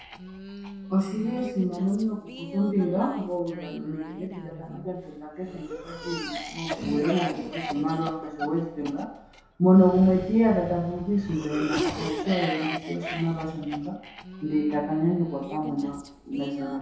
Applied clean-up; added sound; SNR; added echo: none; Cough; 10 dB; reverberation time 0.7 s.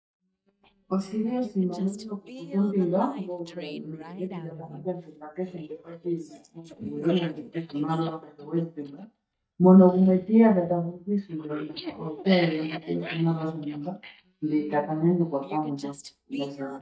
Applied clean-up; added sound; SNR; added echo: neural mask model DeepFilterNet 3.